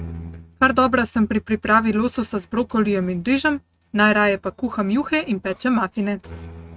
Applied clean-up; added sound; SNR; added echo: neural mask model RNNoise.